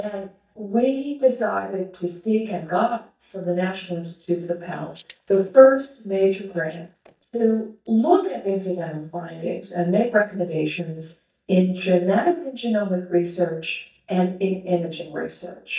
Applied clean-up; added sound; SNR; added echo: neural mask model DeepFilterNet 3.